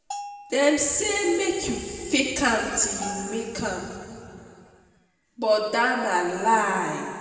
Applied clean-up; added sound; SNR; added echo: none; Bell; 14 dB; reverberation time 2.3 s.